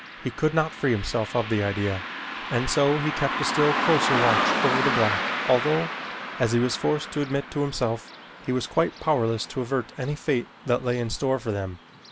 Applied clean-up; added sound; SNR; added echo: none; Car passing by; 4 dB; none.